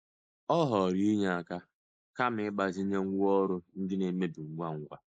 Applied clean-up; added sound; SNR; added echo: neural mask model Resemble Enhance denoiser.